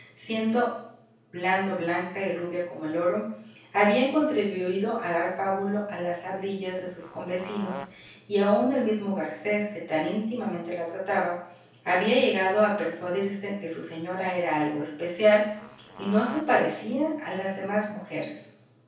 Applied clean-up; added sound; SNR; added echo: none; Fart; 16 dB; reverberation time 0.6 s.